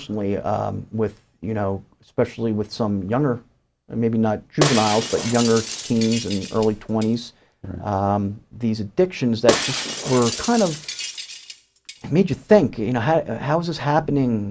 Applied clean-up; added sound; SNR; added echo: none; Shatter; 7 dB; none.